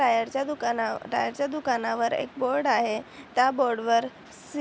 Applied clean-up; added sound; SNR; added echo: none; none; none; none.